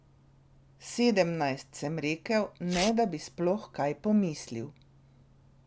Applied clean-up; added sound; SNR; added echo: none; Tearing; 9 dB; none.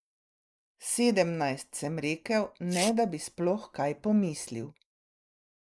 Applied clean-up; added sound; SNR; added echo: neural mask model Resemble Enhance denoiser.